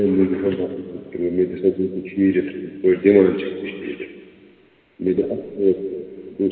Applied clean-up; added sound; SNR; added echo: none; none; none; reverberation time 2.1 s.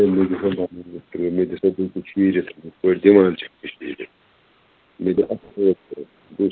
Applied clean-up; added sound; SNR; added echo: none; none; none; none.